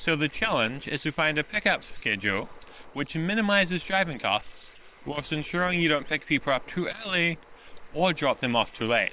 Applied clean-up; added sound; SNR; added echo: neural separator model SepFormer WHAM!.